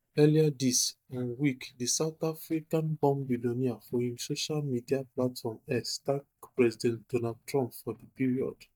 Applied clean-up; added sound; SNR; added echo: neural mask model DeepFilterNet 3.